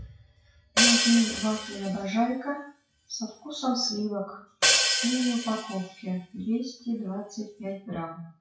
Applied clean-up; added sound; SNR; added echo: classical method WPE with log-MMSE.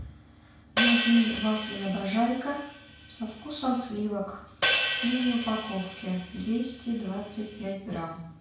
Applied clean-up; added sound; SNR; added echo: none; Hi-hat; 0 dB; reverberation time 0.5 s.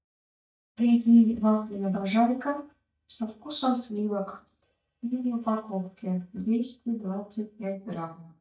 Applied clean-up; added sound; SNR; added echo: neural mask model DeepFilterNet 3.